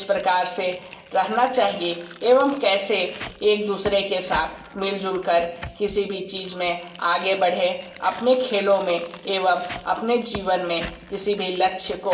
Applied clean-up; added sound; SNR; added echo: none; Tearing; 18 dB; reverberation time 0.2 s.